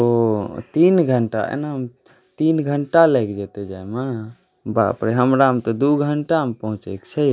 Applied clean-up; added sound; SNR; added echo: none; none; none; none.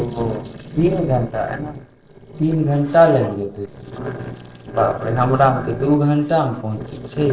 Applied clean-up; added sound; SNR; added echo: neural separator model SepFormer DNS4.